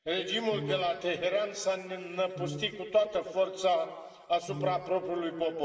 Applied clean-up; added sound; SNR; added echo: none; Brass instrument; 12 dB; reverberation time 2.4 s.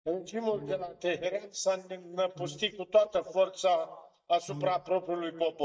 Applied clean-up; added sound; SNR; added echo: neural mask model DeepFilterNet 3.